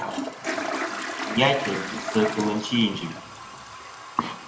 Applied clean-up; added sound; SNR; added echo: none; Toilet flush; 5 dB; reverberation time 0.9 s.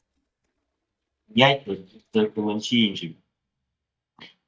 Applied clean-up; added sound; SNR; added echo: neural mask model DeepFilterNet 3.